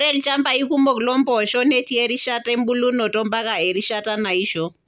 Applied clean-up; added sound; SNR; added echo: none; none; none; none.